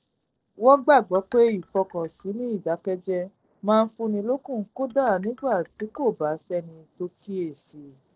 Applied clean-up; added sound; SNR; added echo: neural separator model SepFormer DNS4.